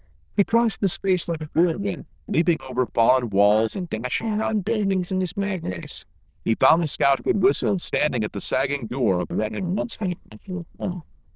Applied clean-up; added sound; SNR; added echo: neural diffusion model UNIVERSE++.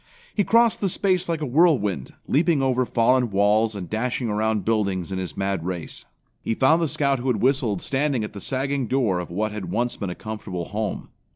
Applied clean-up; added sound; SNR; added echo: none; none; none; none.